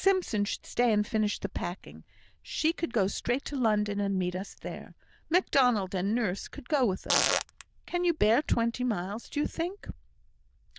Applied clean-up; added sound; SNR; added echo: neural diffusion model UNIVERSE++.